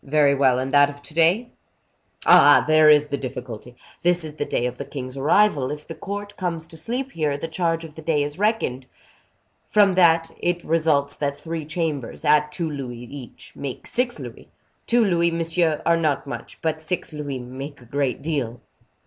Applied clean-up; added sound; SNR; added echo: none; none; none; none.